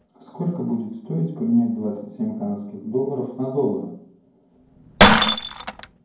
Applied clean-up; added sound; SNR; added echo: none; Shatter; -1 dB; reverberation time 0.9 s.